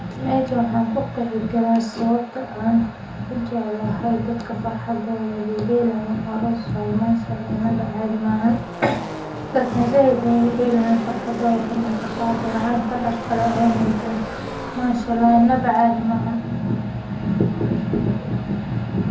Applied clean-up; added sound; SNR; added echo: none; Car passing by / Race car, auto racing; 14 dB; reverberation time 0.6 s.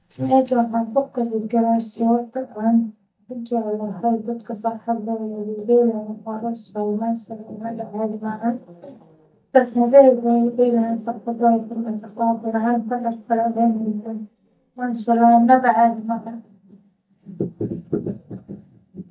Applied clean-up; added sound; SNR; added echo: neural mask model DeepFilterNet 3.